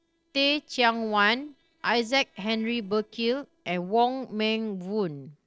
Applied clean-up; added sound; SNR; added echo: neural separator model SepFormer DNS4.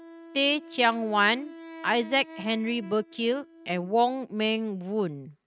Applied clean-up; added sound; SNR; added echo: neural mask model RNNoise.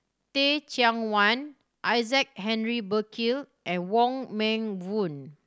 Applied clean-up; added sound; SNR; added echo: none; none; none; none.